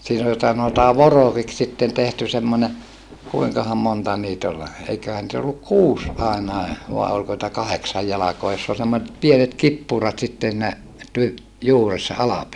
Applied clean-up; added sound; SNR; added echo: none; Thunder; 18 dB; none.